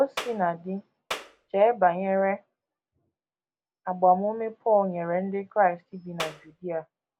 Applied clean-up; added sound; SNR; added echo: none; Clapping; 10 dB; none.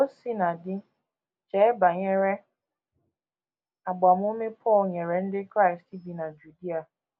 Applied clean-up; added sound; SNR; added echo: none; none; none; none.